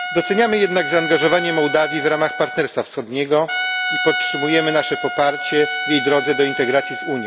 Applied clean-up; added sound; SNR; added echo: none; Trumpet; 6 dB; none.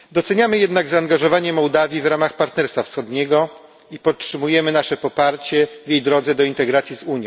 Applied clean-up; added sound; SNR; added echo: none; none; none; none.